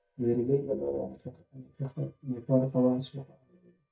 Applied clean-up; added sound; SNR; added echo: neural mask model DeepFilterNet 3.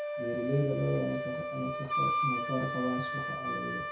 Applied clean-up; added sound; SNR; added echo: none; Wind instrument, woodwind instrument; 0 dB; reverberation time 0.6 s.